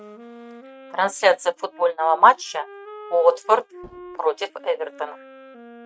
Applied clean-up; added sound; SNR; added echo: neural mask model RNNoise.